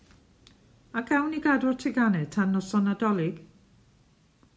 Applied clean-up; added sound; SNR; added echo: none; none; none; none.